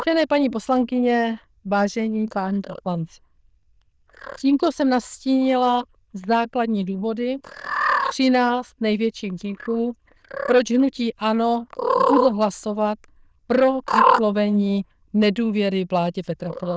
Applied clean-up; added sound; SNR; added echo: neural diffusion model UNIVERSE++.